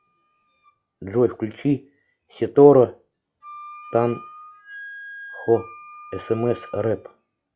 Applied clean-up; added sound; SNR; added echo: classical method log-MMSE.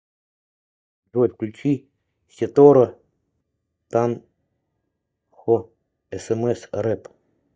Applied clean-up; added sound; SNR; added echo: neural mask model DeepFilterNet 3.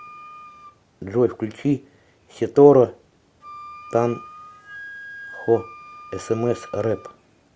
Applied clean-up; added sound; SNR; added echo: none; Wind instrument, woodwind instrument; 19 dB; none.